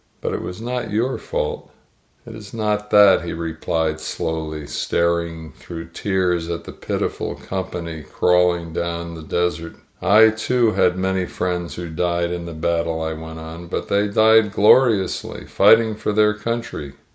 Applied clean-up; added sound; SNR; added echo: none; none; none; none.